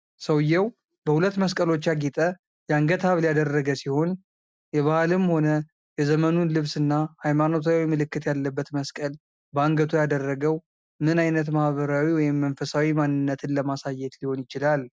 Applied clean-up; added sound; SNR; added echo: none; none; none; none.